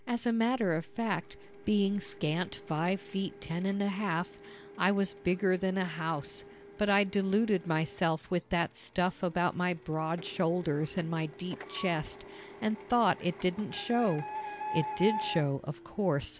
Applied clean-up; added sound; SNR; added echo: none; Printer; 14 dB; none.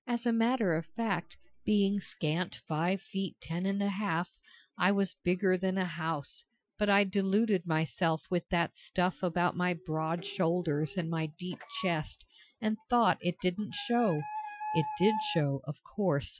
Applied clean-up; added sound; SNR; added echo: classical method Wiener filter.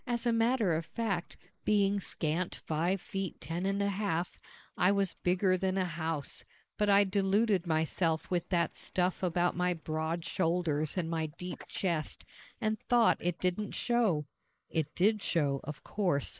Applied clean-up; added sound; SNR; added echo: neural mask model Resemble Enhance denoiser.